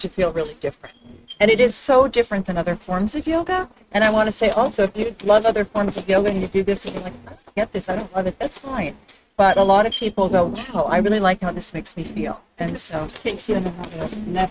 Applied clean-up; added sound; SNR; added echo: neural mask model RNNoise.